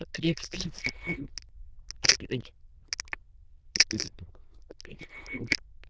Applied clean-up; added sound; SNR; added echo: neural diffusion model UNIVERSE++.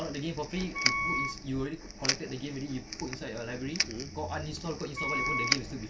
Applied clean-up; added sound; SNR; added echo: none; Wind instrument, woodwind instrument + Crackle; -2 dB; none.